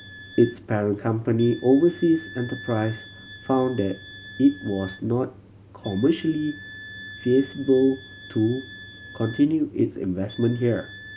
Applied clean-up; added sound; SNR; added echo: none; Wind instrument, woodwind instrument; 19 dB; none.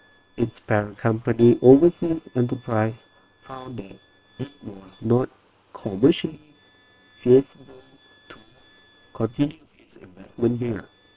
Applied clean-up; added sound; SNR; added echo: neural separator model SepFormer WHAM!.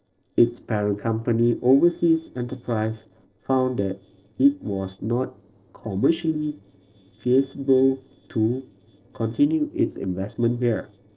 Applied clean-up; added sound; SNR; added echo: neural separator model SepFormer DNS4.